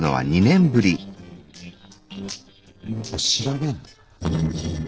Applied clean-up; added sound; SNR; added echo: neural separator model SepFormer DNS4.